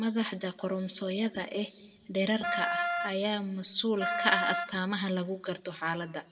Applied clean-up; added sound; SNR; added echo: none; Wind instrument, woodwind instrument; 7 dB; reverberation time 0.8 s.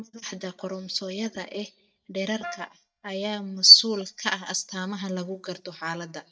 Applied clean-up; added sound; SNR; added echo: neural mask model DeepFilterNet 3.